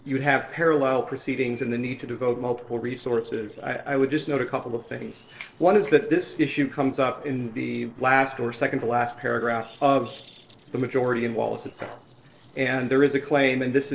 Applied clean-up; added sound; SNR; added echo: neural separator model SepFormer DNS4.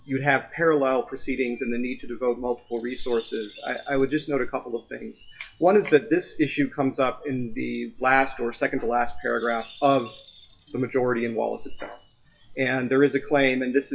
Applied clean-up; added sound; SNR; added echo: classical method WPE with log-MMSE.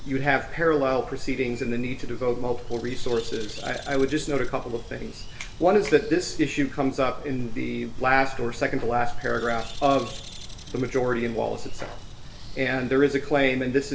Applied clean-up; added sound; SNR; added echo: none; Bird; 19 dB; reverberation time 0.2 s.